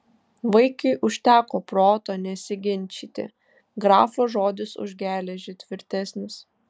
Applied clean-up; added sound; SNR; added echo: none; none; none; none.